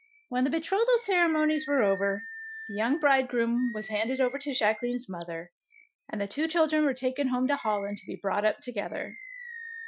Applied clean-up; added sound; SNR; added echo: classical method Wiener filter.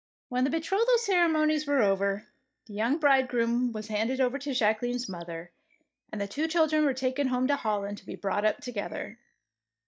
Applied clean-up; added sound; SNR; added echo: neural mask model DeepFilterNet 3.